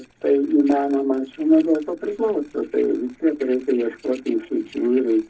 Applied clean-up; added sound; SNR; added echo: neural separator model SepFormer DNS4.